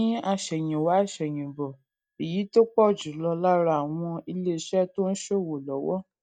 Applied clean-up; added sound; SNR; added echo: neural mask model DeepFilterNet 3.